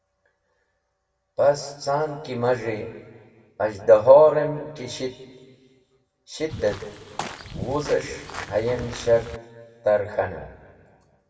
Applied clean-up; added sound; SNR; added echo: none; Walk, footsteps / Bird vocalization, bird call, bird song; 12 dB; reverberation time 1.3 s.